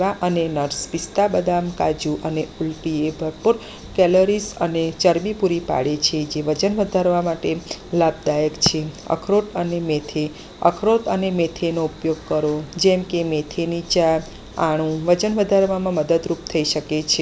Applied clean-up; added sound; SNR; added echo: none; none; none; none.